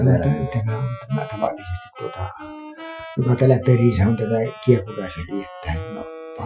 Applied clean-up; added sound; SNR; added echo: classical method Wiener filter.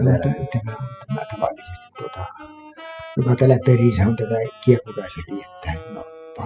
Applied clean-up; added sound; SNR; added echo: classical method spectral subtraction.